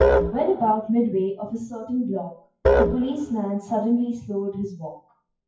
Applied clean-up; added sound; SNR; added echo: classical method WPE with log-MMSE.